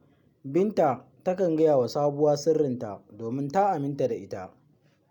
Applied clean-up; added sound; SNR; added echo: none; none; none; none.